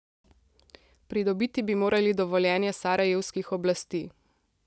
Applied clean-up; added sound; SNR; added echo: none; none; none; none.